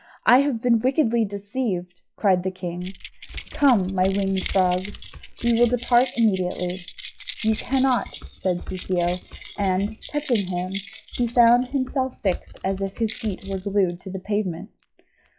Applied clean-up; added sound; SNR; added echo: classical method log-MMSE.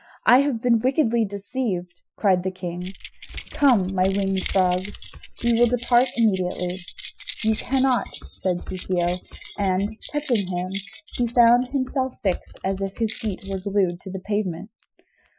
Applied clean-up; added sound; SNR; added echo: classical method Wiener filter.